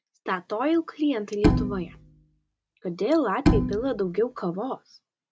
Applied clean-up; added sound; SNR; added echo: none; Bowed string instrument; -1 dB; none.